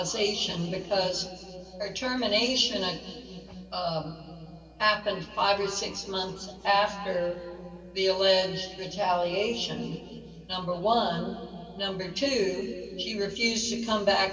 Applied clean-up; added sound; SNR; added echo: none; none; none; reverberation time 2.5 s.